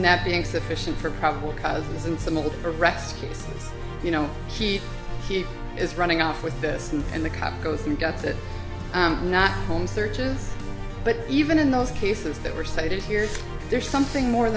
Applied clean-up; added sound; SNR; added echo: none; Musical instrument; 9 dB; none.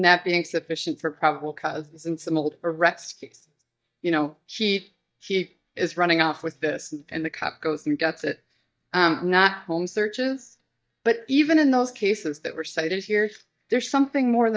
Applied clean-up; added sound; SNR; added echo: neural mask model DeepFilterNet 3.